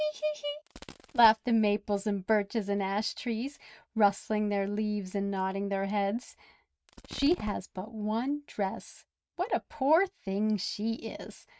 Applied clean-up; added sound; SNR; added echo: neural mask model RNNoise.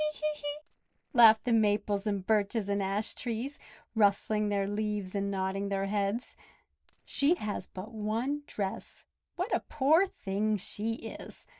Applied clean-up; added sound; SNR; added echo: neural separator model SepFormer DNS4.